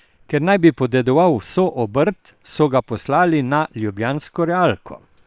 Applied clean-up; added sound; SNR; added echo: neural separator model SepFormer WHAM!.